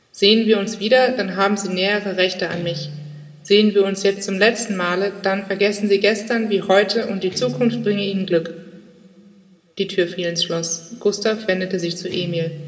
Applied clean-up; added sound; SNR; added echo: none; Guitar; 20 dB; reverberation time 2.7 s.